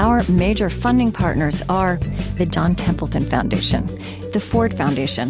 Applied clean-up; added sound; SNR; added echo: none; Drum kit; 18 dB; none.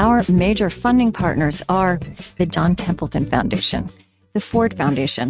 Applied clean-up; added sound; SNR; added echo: neural mask model RNNoise.